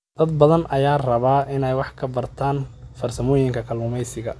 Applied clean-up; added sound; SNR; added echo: none; none; none; none.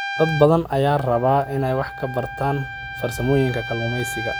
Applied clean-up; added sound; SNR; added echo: none; Trumpet; 10 dB; none.